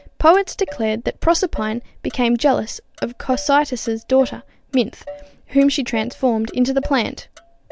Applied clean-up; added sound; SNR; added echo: none; Motor vehicle (road); 19 dB; none.